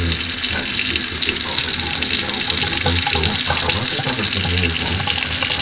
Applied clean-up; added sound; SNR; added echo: none; Sink (filling or washing) / Water tap, faucet; -4 dB; reverberation time 0.1 s.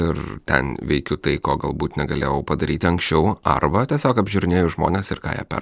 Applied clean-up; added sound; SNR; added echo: none; none; none; none.